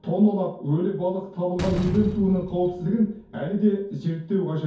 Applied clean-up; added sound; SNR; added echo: none; Slam; 13 dB; reverberation time 0.6 s.